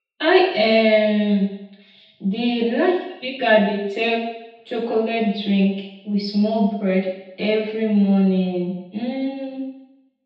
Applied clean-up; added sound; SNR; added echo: none; none; none; reverberation time 0.8 s.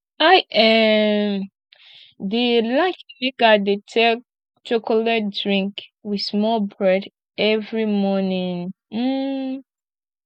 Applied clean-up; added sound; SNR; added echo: none; none; none; none.